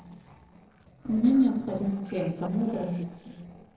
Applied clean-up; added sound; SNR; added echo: neural separator model SepFormer DNS4.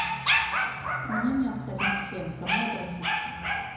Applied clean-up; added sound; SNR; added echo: none; Dog; -4 dB; reverberation time 1.0 s.